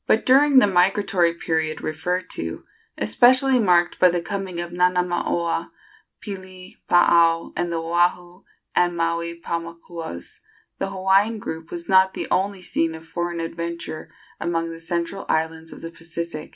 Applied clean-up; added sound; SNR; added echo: none; none; none; none.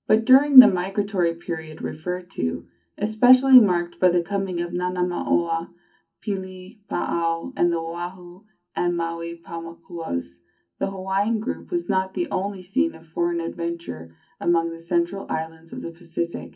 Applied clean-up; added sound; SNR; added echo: none; none; none; reverberation time 0.3 s.